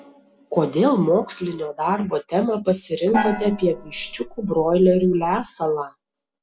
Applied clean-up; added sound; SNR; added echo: none; Gong; 7 dB; none.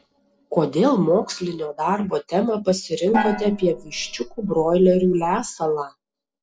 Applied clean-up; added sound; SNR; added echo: neural separator model SepFormer DNS4.